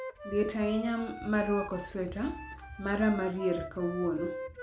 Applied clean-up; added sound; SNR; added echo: none; Wind instrument, woodwind instrument; 11 dB; none.